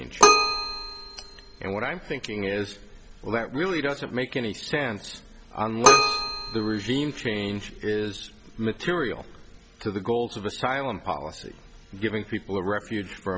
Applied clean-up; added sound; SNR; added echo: none; Keyboard (musical); -3 dB; none.